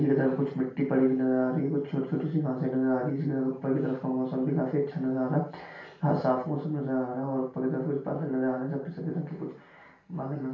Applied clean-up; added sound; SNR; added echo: none; none; none; reverberation time 0.3 s.